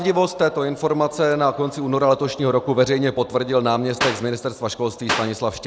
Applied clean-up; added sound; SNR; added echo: none; Clapping; 5 dB; none.